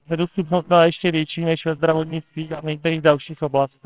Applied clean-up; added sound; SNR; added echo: neural separator model SepFormer WHAMR!.